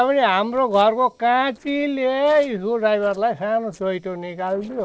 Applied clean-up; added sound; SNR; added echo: neural separator model SepFormer DNS4.